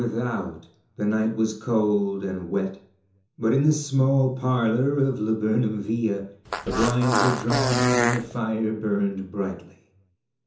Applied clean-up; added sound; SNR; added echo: none; Fart; 0 dB; reverberation time 0.6 s.